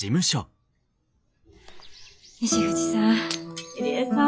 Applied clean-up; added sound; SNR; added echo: classical method log-MMSE.